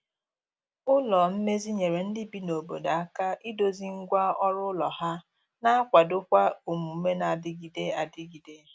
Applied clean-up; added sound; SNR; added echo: none; none; none; none.